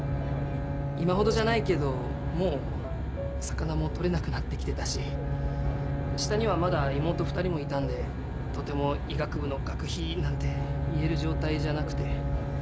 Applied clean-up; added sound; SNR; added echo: none; Aircraft + Bowed string instrument; -2 dB; none.